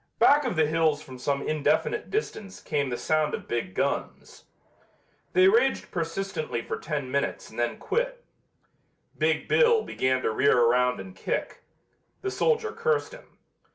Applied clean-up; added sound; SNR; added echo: none; none; none; none.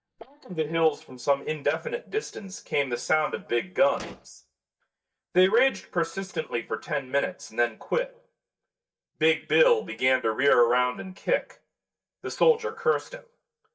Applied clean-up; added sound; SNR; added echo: neural mask model DeepFilterNet 3.